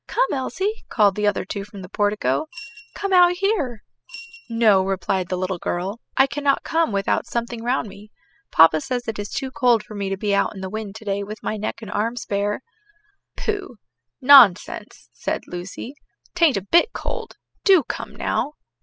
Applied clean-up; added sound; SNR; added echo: classical method spectral subtraction.